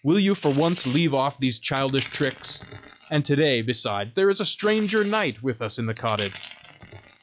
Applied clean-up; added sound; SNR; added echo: classical method log-MMSE.